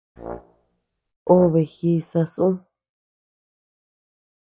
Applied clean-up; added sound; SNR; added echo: none; Brass instrument; 16 dB; none.